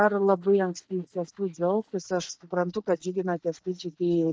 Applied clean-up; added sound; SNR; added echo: neural mask model DeepFilterNet 3.